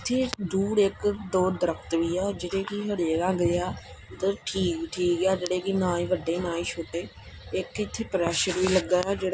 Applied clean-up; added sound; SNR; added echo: none; none; none; none.